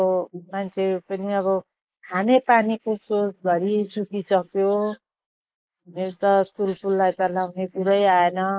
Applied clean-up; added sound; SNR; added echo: neural mask model Resemble Enhance denoiser.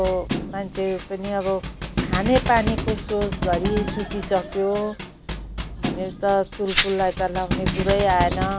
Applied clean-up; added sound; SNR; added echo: none; Thump, thud + Glass; 3 dB; none.